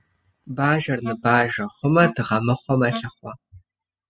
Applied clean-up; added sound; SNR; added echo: classical method spectral subtraction.